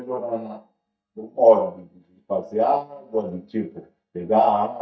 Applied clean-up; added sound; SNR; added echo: neural mask model DeepFilterNet 3.